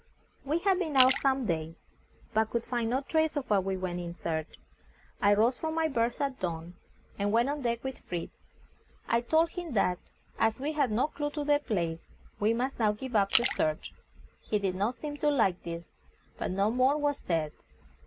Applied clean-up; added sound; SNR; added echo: none; Splash, splatter; 8 dB; none.